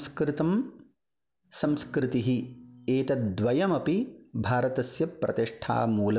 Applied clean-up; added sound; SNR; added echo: none; Acoustic guitar / Strum; 20 dB; none.